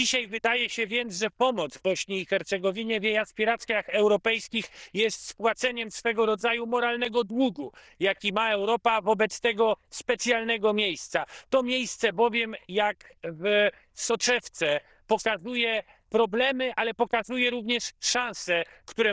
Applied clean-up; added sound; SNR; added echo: neural diffusion model UNIVERSE++.